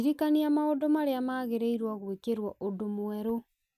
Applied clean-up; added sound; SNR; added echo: none; none; none; none.